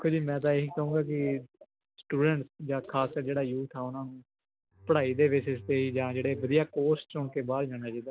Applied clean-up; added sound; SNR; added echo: none; Coin (dropping) + Bowed string instrument; 18 dB; none.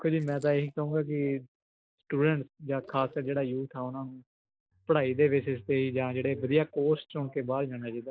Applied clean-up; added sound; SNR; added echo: neural mask model DeepFilterNet 3.